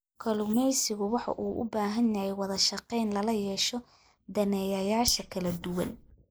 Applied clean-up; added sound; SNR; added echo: neural mask model Resemble Enhance denoiser.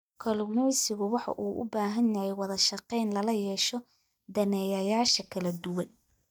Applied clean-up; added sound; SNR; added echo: neural mask model DeepFilterNet 3.